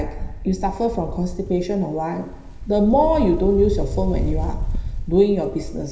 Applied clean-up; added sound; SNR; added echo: none; Wind; 5 dB; reverberation time 0.9 s.